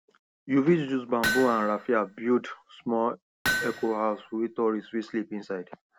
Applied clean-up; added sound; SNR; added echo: none; Hammer; 6 dB; none.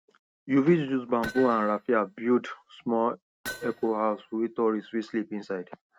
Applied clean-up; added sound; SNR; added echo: neural mask model RNNoise.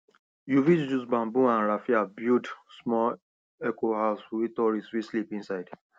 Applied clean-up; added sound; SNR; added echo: none; none; none; none.